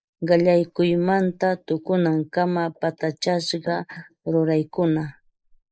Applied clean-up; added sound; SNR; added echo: neural mask model Resemble Enhance denoiser.